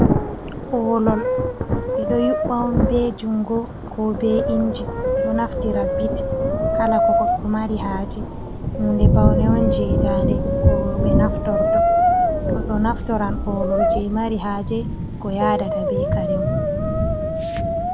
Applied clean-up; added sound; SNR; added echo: none; Thunder / Rain + Brass instrument; -4 dB; none.